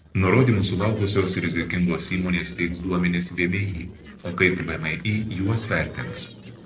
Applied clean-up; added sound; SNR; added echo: neural separator model SepFormer DNS4.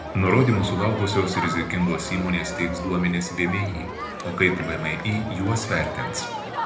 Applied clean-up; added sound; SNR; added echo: none; Crowd; 7 dB; reverberation time 0.7 s.